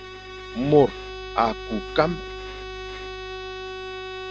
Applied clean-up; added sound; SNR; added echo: none; Bowed string instrument; 9 dB; none.